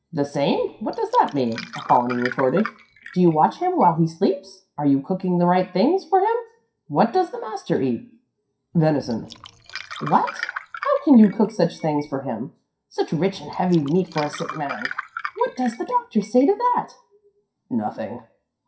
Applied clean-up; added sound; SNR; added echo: classical method WPE with log-MMSE.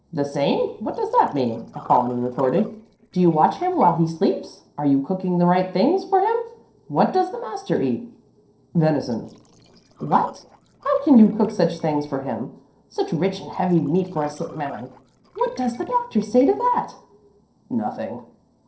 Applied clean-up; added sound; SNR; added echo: neural separator model SepFormer DNS4.